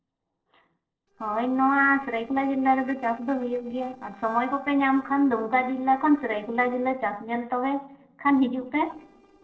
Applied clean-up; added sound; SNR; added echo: neural separator model SepFormer DNS4.